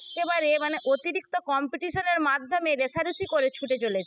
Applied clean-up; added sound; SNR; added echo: classical method spectral subtraction.